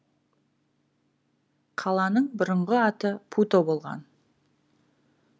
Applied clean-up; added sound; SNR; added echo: none; none; none; none.